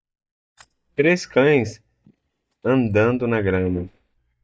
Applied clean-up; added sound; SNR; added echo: neural mask model DeepFilterNet 3.